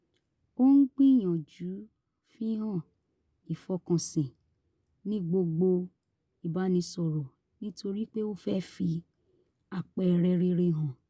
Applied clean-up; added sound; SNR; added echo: none; none; none; none.